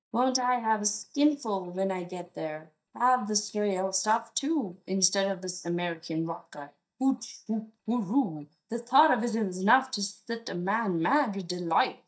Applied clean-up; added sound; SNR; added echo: neural mask model DeepFilterNet 3.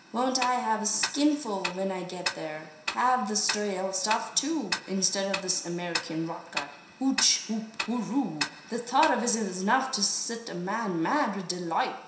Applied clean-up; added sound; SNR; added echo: none; Tick-tock; 10 dB; reverberation time 0.7 s.